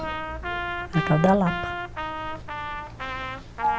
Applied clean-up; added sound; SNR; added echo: none; Trumpet + Bird vocalization, bird call, bird song; 3 dB; none.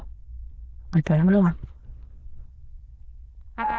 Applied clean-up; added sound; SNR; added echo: neural diffusion model UNIVERSE++.